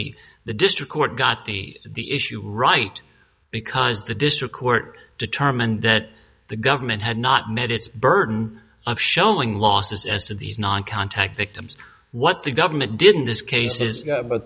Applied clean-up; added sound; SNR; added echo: none; none; none; none.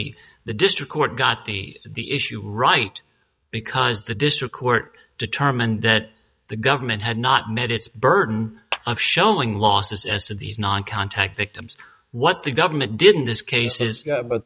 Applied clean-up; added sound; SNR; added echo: neural mask model RNNoise.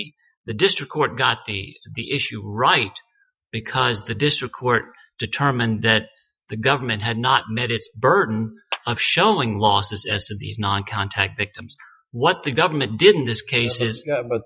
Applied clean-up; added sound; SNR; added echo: classical method Wiener filter.